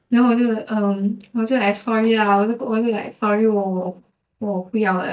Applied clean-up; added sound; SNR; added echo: neural mask model DeepFilterNet 3.